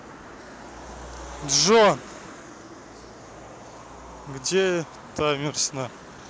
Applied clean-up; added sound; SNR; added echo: none; none; none; none.